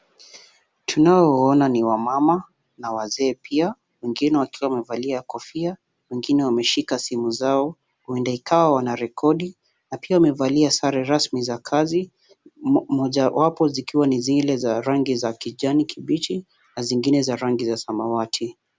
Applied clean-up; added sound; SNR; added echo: none; none; none; none.